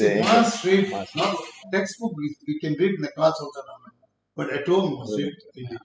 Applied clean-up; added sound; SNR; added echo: classical method spectral subtraction.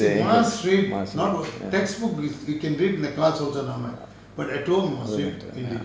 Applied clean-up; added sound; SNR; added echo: none; none; none; none.